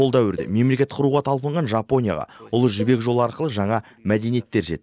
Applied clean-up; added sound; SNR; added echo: none; Cowbell; 19 dB; none.